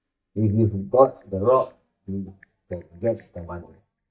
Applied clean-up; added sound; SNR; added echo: neural mask model DeepFilterNet 3.